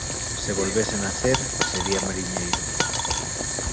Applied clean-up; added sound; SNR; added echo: none; Coin (dropping) + Boiling; -3 dB; none.